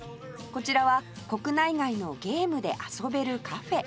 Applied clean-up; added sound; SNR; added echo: none; none; none; none.